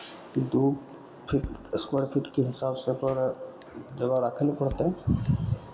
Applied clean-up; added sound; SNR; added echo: none; Drum kit; 19 dB; reverberation time 2.5 s.